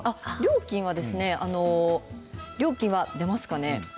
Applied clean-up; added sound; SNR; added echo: none; none; none; none.